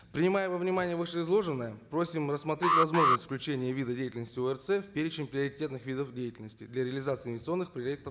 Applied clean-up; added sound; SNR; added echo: none; Alarm; -2 dB; none.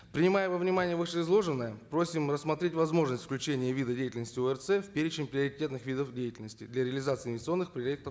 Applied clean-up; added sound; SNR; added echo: none; none; none; none.